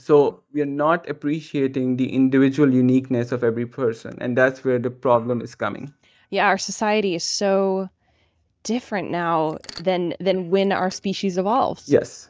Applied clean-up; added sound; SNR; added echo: neural mask model DeepFilterNet 3.